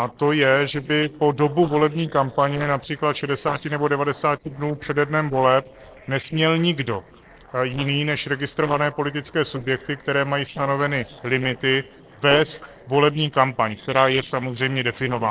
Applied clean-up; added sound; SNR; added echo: neural separator model SepFormer DNS4.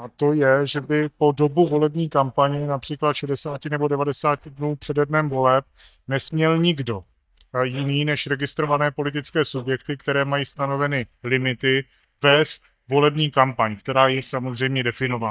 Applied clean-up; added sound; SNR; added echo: neural mask model DeepFilterNet 3.